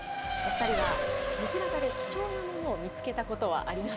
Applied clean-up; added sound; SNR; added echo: none; Race car, auto racing; -1 dB; none.